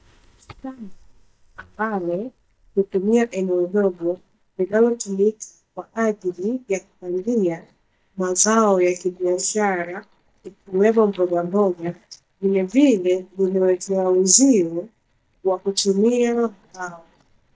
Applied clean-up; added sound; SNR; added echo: neural mask model DeepFilterNet 3.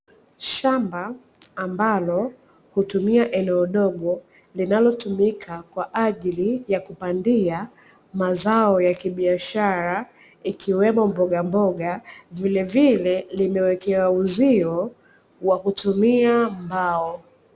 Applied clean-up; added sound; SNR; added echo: none; none; none; none.